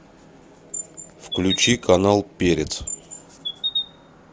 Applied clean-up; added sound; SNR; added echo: none; Chirp, tweet; 7 dB; none.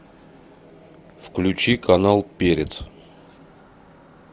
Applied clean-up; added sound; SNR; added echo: none; none; none; none.